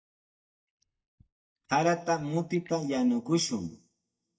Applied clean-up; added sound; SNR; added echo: neural mask model DeepFilterNet 3.